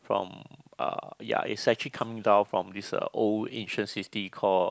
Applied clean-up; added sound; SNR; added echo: none; none; none; none.